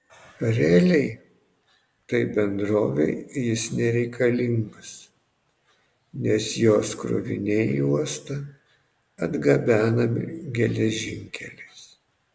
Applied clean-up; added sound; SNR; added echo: none; none; none; none.